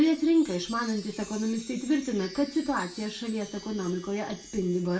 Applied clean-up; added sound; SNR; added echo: none; Chime; 18 dB; reverberation time 0.2 s.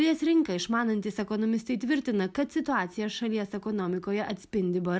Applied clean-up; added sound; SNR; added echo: none; none; none; none.